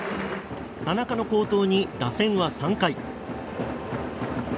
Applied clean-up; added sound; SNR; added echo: none; none; none; none.